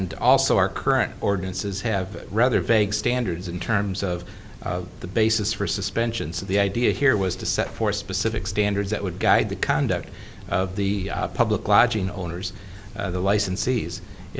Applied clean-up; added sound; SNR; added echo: none; none; none; none.